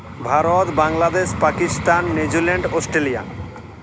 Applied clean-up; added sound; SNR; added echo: none; Vehicle; 8 dB; none.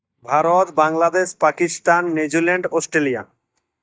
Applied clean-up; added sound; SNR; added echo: neural mask model DeepFilterNet 3.